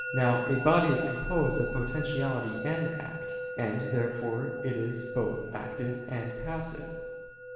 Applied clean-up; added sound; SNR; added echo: none; Musical instrument; 6 dB; reverberation time 1.2 s.